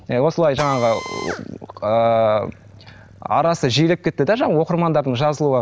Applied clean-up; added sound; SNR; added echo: none; Drill; 17 dB; none.